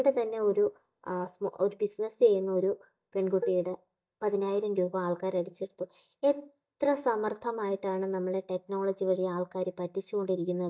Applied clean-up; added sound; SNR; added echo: neural mask model DeepFilterNet 3.